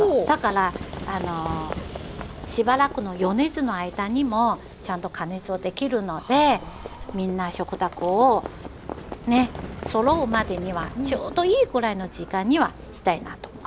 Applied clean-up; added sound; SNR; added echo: none; Livestock, farm animals, working animals; 13 dB; none.